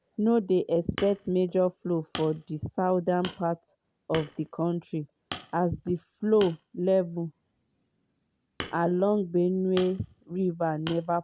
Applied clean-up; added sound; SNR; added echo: none; Hammer; 17 dB; none.